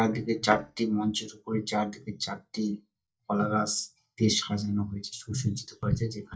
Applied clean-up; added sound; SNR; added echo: neural mask model DeepFilterNet 3.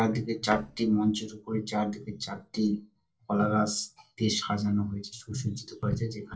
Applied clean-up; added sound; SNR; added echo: neural separator model SepFormer DNS4.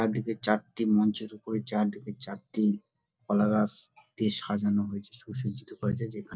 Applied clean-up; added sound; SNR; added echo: none; none; none; none.